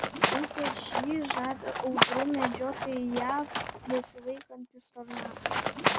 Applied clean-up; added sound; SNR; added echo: none; Livestock, farm animals, working animals; -2 dB; none.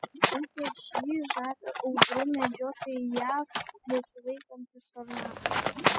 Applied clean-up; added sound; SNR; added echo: classical method spectral subtraction.